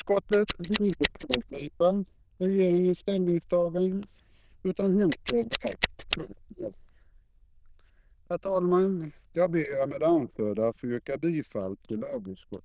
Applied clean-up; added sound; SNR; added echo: neural diffusion model UNIVERSE++.